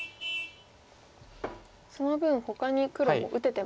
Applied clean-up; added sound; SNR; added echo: none; Vehicle horn, car horn, honking; 14 dB; none.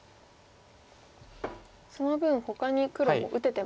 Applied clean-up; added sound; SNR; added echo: none; none; none; none.